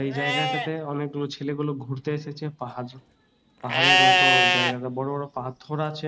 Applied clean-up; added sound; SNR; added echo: none; Livestock, farm animals, working animals; -4 dB; none.